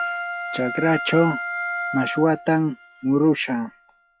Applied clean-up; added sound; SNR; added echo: classical method log-MMSE.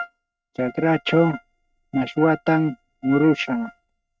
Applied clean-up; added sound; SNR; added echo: neural mask model RNNoise.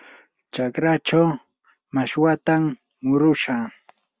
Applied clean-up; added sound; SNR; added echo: none; none; none; none.